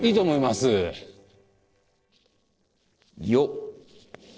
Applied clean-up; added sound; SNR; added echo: neural separator model SepFormer DNS4.